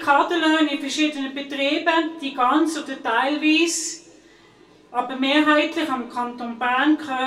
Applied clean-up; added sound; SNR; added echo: none; none; none; reverberation time 0.2 s.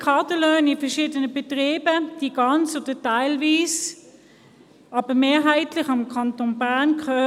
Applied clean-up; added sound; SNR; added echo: none; none; none; none.